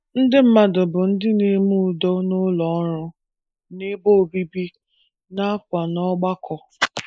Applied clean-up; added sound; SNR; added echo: neural mask model Resemble Enhance denoiser.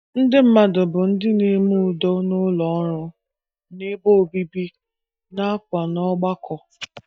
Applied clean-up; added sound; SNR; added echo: neural mask model DeepFilterNet 3.